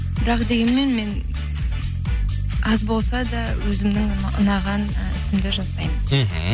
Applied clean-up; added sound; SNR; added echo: none; none; none; none.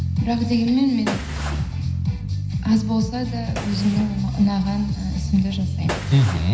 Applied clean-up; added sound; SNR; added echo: none; Gunshot, gunfire; 16 dB; reverberation time 0.9 s.